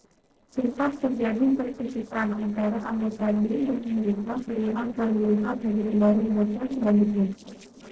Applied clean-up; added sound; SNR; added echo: neural separator model SepFormer DNS4.